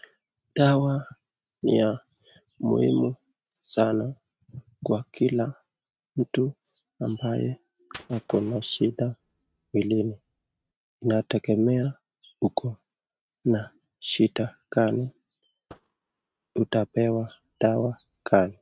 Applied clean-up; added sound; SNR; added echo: neural mask model RNNoise.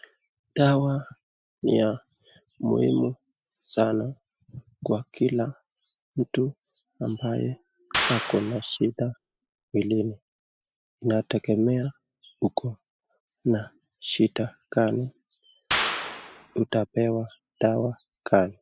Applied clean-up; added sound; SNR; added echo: classical method spectral subtraction.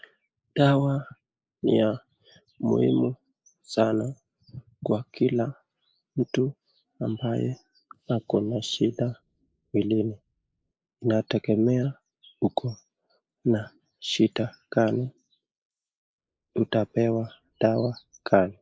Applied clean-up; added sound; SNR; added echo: neural mask model Resemble Enhance denoiser.